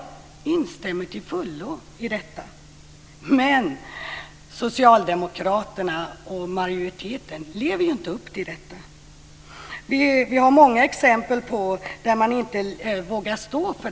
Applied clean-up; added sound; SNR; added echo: none; none; none; none.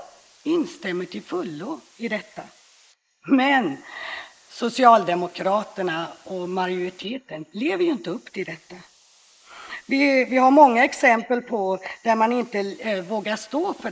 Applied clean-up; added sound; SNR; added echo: neural mask model Resemble Enhance denoiser.